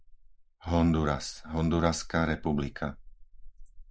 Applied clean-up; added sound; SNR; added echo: neural mask model Resemble Enhance denoiser.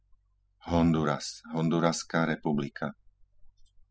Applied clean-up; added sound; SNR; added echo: classical method spectral subtraction.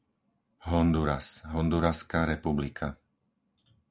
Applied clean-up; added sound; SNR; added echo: none; none; none; none.